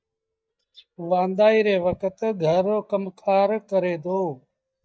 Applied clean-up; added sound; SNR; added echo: neural mask model DeepFilterNet 3.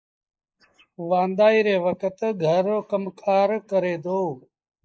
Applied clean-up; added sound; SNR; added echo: neural mask model Resemble Enhance denoiser.